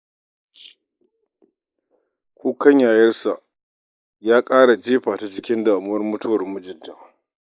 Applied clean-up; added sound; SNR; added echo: neural mask model Resemble Enhance denoiser.